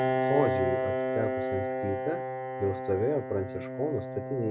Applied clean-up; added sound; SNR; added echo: none; Piano; -1 dB; none.